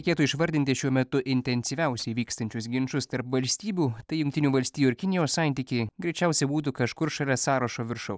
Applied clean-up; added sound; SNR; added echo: none; none; none; none.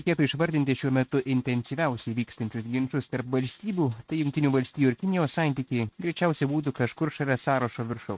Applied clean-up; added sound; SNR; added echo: neural mask model RNNoise.